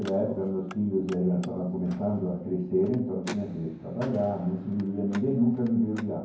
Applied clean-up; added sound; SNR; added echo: none; Car; 19 dB; reverberation time 0.9 s.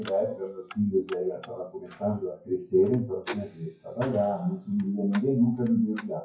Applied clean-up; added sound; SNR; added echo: classical method WPE with log-MMSE.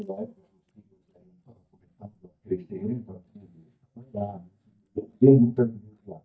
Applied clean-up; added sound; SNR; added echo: neural mask model DeepFilterNet 3.